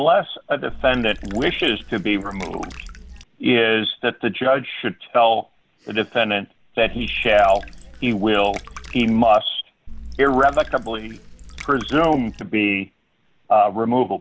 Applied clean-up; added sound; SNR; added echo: none; Water / Liquid; 15 dB; none.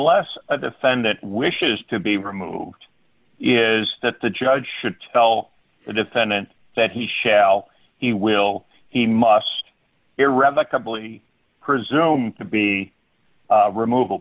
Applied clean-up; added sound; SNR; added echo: none; none; none; none.